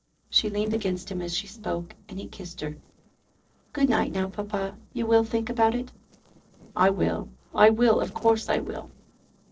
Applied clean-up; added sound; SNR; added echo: neural separator model SepFormer DNS4.